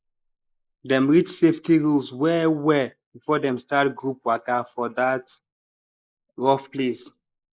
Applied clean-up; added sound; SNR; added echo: neural mask model Resemble Enhance denoiser.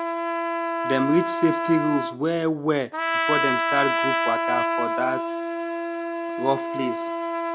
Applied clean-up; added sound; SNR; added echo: none; Trumpet; -1 dB; none.